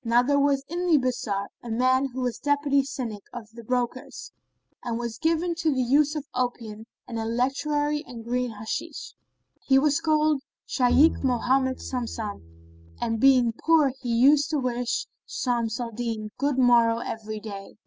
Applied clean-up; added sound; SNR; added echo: none; Bowed string instrument; 11 dB; none.